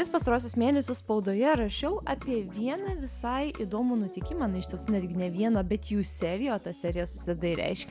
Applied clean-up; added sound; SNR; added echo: none; none; none; none.